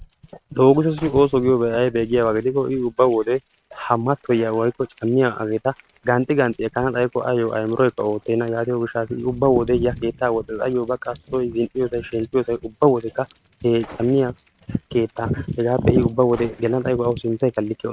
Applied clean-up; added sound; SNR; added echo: neural mask model RNNoise.